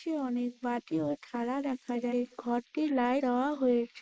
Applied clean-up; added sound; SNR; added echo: neural mask model Resemble Enhance denoiser.